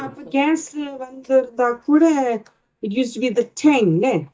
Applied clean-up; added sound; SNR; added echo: neural mask model DeepFilterNet 3.